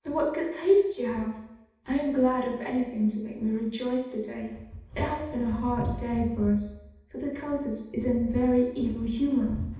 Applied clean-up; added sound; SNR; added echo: none; none; none; reverberation time 0.8 s.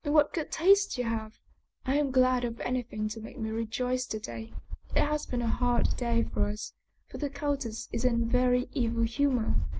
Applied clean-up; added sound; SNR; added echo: none; none; none; none.